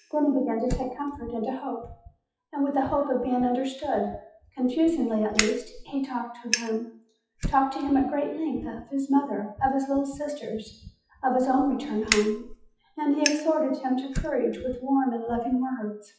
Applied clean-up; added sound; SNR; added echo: classical method WPE with log-MMSE.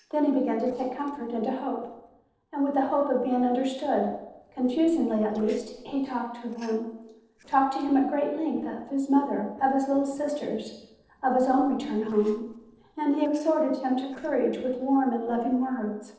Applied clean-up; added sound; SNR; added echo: neural separator model SepFormer DNS4.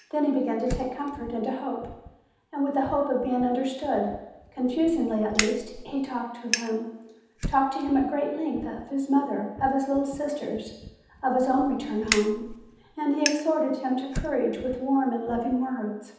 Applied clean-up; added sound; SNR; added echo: none; Fire; 11 dB; reverberation time 0.9 s.